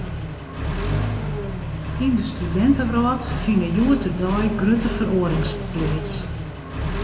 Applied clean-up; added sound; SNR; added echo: none; Accelerating, revving, vroom; 5 dB; reverberation time 1.9 s.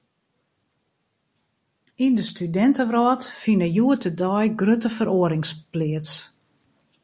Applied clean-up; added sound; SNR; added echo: none; none; none; none.